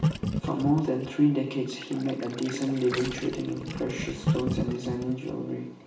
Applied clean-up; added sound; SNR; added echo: none; Gurgling; 5 dB; reverberation time 0.7 s.